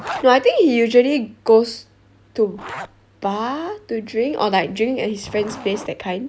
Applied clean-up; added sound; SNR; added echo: none; Zipper (clothing); 18 dB; none.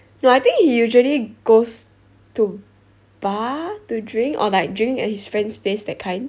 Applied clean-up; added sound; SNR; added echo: none; none; none; none.